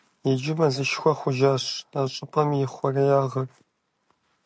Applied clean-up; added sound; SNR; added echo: none; none; none; none.